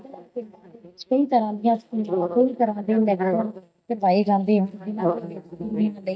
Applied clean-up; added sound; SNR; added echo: neural mask model DeepFilterNet 3.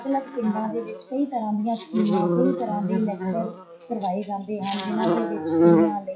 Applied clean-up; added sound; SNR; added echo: classical method WPE with log-MMSE.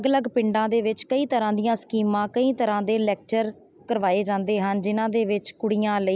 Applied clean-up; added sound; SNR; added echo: none; none; none; none.